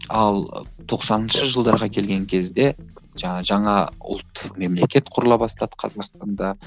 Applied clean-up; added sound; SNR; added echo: none; none; none; none.